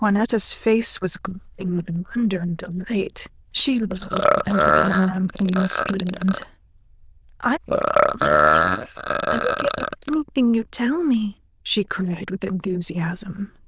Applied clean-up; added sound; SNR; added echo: neural diffusion model UNIVERSE++.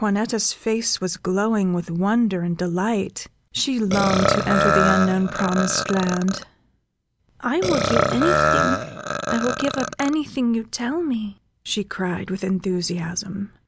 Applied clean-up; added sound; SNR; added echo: none; Burping, eructation; 0 dB; none.